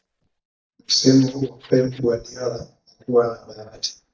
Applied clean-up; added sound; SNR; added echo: neural mask model DeepFilterNet 3.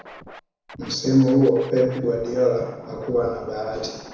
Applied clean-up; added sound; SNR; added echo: none; Scratching (performance technique); 19 dB; reverberation time 1.0 s.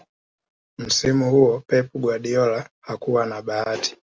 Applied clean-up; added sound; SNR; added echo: none; none; none; none.